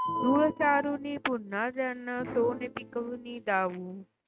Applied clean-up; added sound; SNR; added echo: neural mask model RNNoise.